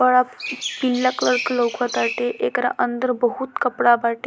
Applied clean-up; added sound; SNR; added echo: none; Chirp, tweet; 11 dB; none.